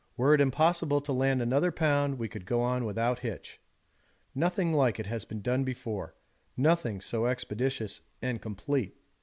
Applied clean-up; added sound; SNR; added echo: none; none; none; none.